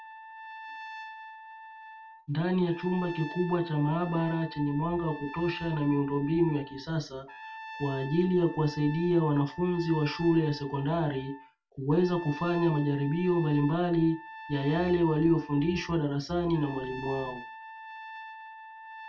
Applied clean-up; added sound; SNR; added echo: none; Trumpet; 15 dB; reverberation time 0.2 s.